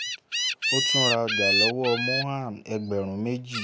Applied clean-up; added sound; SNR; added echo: none; Gull, seagull; -1 dB; none.